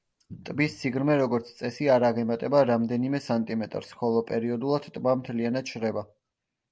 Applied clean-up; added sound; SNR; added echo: none; none; none; none.